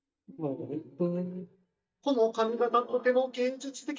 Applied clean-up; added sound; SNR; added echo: neural mask model DeepFilterNet 3.